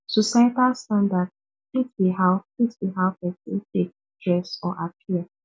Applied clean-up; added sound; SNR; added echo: none; none; none; none.